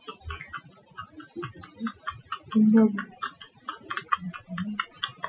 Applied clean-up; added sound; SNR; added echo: classical method Wiener filter.